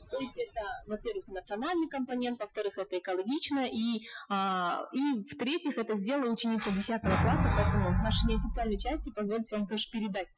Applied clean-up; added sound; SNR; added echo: classical method Wiener filter.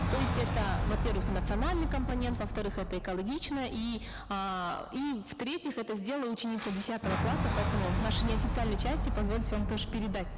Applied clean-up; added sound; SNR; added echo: none; Boom; -1 dB; none.